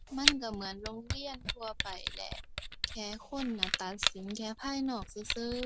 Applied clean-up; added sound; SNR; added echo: none; Camera; -2 dB; none.